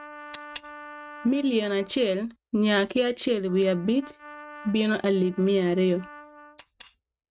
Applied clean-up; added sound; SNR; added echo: neural mask model RNNoise.